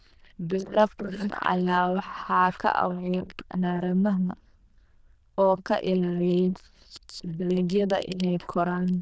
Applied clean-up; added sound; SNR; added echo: neural diffusion model UNIVERSE++.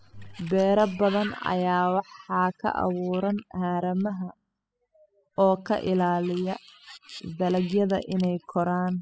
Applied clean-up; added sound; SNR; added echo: classical method spectral subtraction.